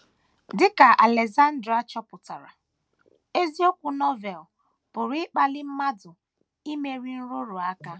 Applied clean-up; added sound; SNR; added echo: none; none; none; none.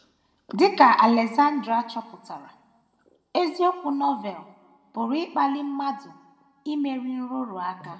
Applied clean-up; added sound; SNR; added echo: none; none; none; reverberation time 1.0 s.